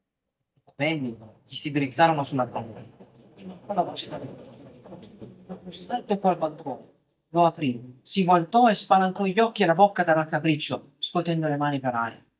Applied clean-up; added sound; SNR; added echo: neural mask model DeepFilterNet 3.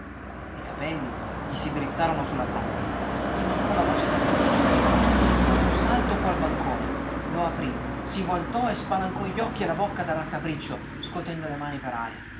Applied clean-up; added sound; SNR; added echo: none; Car passing by; -4 dB; none.